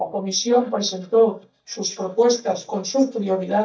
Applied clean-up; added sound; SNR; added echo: neural mask model DeepFilterNet 3.